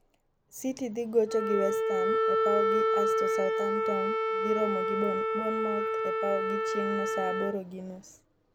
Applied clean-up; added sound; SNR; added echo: none; Wind instrument, woodwind instrument; -4 dB; none.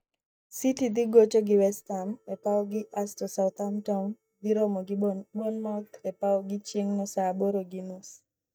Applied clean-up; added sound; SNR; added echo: neural mask model DeepFilterNet 3.